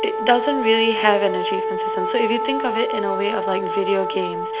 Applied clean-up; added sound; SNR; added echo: none; Wind instrument, woodwind instrument; 2 dB; none.